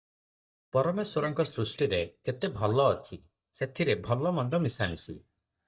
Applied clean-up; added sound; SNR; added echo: neural mask model DeepFilterNet 3.